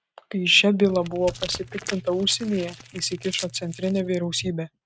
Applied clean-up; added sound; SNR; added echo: neural mask model RNNoise.